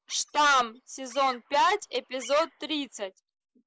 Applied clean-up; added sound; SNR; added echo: neural mask model Resemble Enhance denoiser.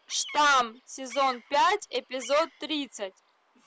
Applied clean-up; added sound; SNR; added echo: none; Bird vocalization, bird call, bird song; 18 dB; none.